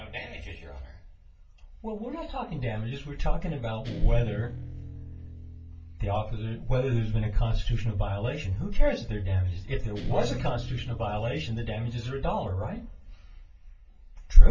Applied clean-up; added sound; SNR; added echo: none; Guitar; 18 dB; reverberation time 0.2 s.